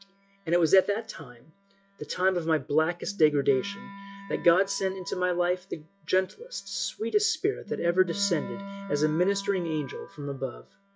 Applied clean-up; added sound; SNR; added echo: classical method log-MMSE.